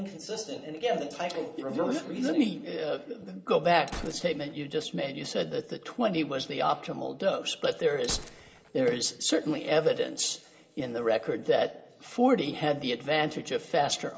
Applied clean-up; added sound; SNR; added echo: none; Gunshot, gunfire; 18 dB; reverberation time 0.4 s.